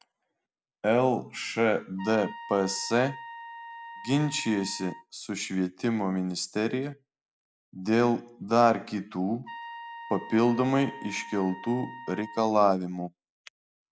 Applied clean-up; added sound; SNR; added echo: none; Trumpet; 14 dB; none.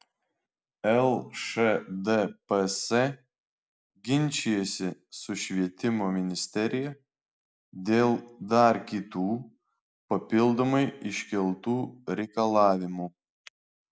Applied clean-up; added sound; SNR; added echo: none; none; none; none.